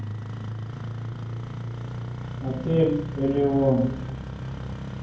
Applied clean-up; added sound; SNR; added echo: none; Engine starting; 5 dB; reverberation time 0.9 s.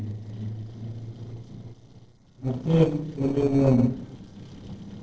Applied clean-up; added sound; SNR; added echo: neural separator model SepFormer DNS4.